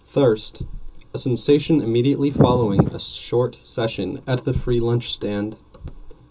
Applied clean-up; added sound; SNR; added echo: none; Wind; -2 dB; reverberation time 0.2 s.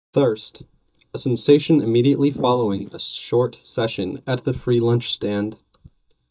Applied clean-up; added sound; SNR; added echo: neural mask model DeepFilterNet 3.